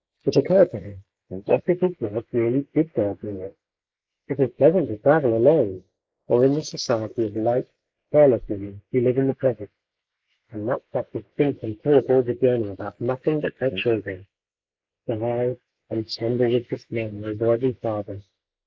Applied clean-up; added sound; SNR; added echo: neural mask model Resemble Enhance denoiser.